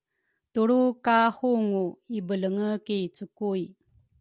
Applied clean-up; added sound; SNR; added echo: none; none; none; none.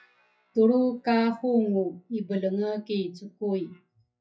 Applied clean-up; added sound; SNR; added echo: classical method WPE with log-MMSE.